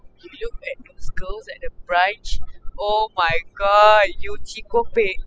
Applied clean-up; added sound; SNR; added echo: classical method spectral subtraction.